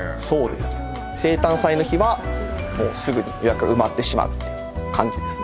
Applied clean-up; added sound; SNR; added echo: none; Accelerating, revving, vroom / Car; 13 dB; none.